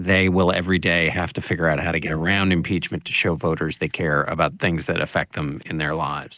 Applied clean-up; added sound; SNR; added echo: neural mask model DeepFilterNet 3.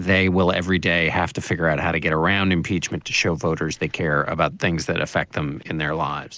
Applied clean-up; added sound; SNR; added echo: none; none; none; none.